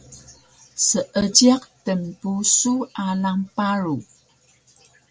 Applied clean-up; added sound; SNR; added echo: none; none; none; none.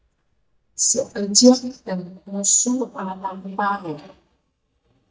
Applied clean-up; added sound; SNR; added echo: neural mask model DeepFilterNet 3.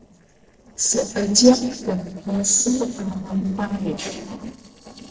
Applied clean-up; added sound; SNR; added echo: neural separator model SepFormer DNS4.